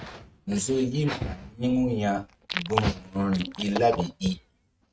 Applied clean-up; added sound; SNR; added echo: neural mask model RNNoise.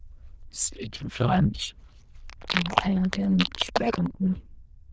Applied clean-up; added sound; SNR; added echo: neural diffusion model UNIVERSE++.